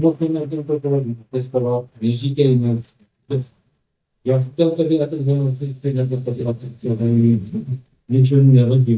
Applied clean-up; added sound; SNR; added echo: neural mask model DeepFilterNet 3.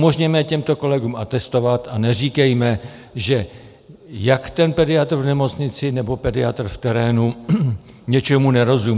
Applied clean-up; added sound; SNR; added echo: none; none; none; none.